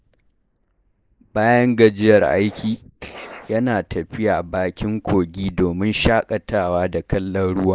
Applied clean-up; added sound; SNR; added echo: neural mask model Resemble Enhance denoiser.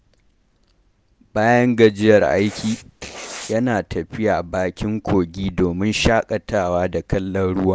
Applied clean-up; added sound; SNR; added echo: none; Writing; 15 dB; none.